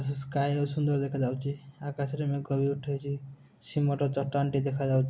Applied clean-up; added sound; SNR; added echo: none; none; none; none.